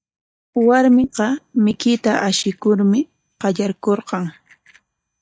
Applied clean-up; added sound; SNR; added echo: neural mask model DeepFilterNet 3.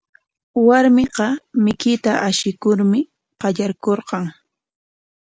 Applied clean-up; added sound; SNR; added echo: none; none; none; none.